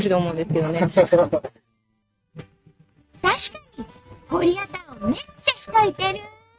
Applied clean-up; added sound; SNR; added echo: neural mask model RNNoise.